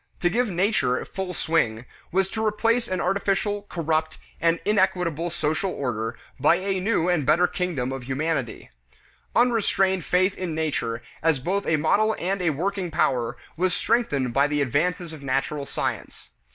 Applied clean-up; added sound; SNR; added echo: neural mask model Resemble Enhance denoiser.